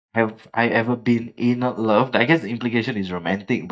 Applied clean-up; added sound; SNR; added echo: neural mask model DeepFilterNet 3.